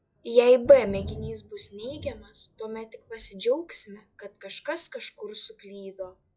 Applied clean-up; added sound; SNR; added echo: classical method log-MMSE.